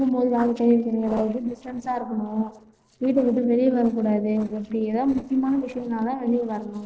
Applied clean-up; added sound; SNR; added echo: neural separator model SepFormer DNS4.